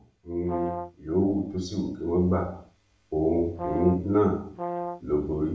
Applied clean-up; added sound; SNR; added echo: none; Brass instrument; 7 dB; reverberation time 0.5 s.